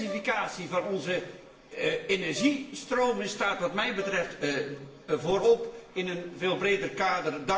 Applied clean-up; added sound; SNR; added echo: none; Brass instrument; 15 dB; reverberation time 0.8 s.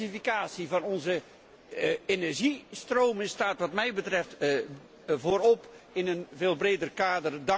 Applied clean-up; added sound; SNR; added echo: none; none; none; none.